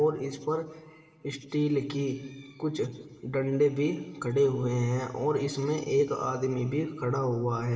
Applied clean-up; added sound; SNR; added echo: none; none; none; reverberation time 1.9 s.